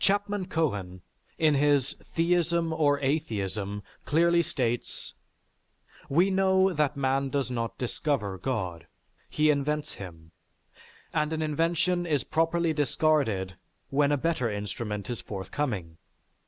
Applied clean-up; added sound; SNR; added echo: none; none; none; none.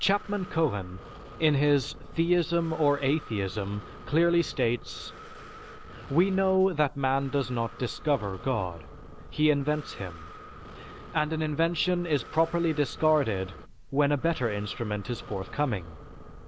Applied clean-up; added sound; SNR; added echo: none; Breathing; 16 dB; none.